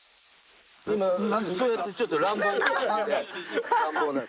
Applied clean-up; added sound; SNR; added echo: neural mask model Resemble Enhance denoiser.